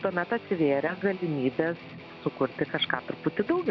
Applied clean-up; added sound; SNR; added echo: none; Guitar; 16 dB; none.